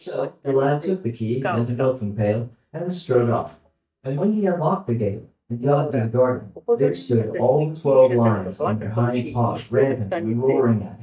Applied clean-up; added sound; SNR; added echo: neural mask model DeepFilterNet 3.